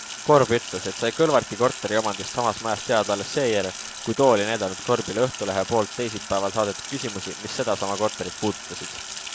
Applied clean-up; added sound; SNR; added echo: none; Sink (filling or washing); 11 dB; none.